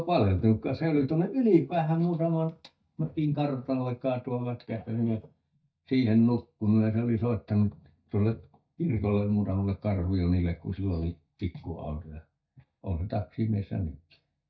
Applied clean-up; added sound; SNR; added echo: neural mask model DeepFilterNet 3.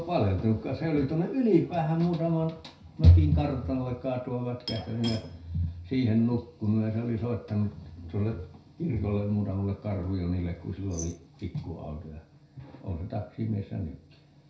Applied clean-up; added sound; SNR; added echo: none; Glass; 15 dB; reverberation time 0.4 s.